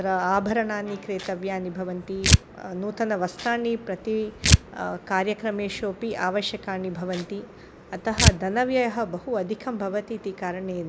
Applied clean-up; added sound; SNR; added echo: none; Tearing; -2 dB; none.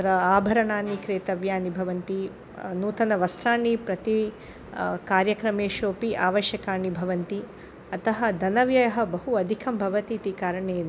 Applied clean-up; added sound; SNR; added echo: none; none; none; none.